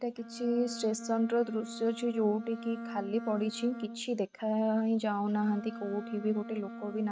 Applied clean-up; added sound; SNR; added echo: neural mask model RNNoise.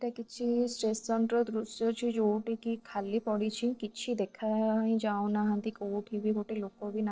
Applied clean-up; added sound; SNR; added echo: neural separator model SepFormer DNS4.